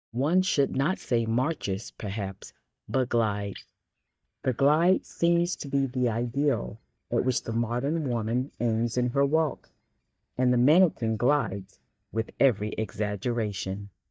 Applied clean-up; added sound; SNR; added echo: neural mask model DeepFilterNet 3.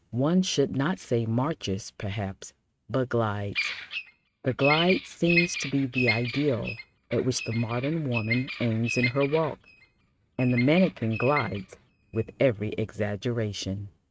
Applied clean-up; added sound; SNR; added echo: neural mask model RNNoise.